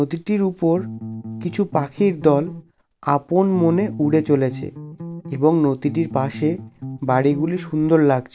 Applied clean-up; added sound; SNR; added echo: none; Bass guitar; 12 dB; none.